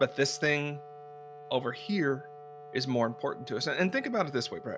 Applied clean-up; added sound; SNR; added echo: none; Wind instrument, woodwind instrument; 16 dB; none.